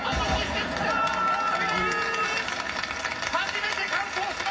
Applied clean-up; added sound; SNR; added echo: none; Insect; 15 dB; reverberation time 0.4 s.